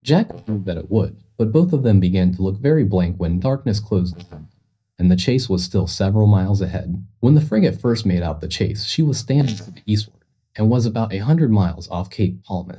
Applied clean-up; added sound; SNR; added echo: neural mask model DeepFilterNet 3.